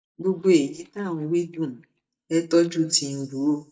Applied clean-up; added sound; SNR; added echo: neural mask model DeepFilterNet 3.